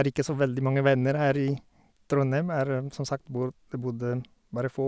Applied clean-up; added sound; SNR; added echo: none; none; none; none.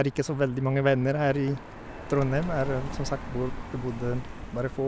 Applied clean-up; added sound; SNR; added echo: none; Car passing by; 9 dB; none.